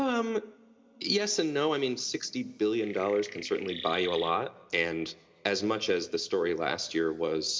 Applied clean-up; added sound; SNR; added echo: none; Chirp, tweet; 12 dB; reverberation time 2.3 s.